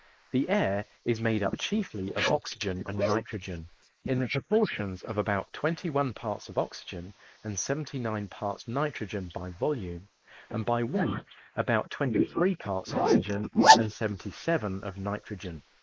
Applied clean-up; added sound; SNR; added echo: neural mask model Resemble Enhance denoiser.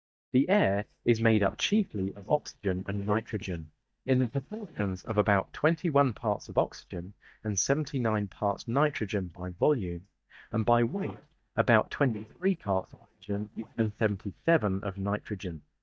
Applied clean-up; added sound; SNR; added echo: neural mask model DeepFilterNet 3.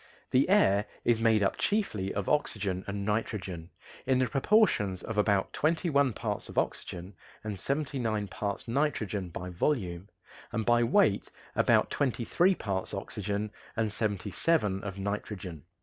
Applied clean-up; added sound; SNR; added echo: none; none; none; none.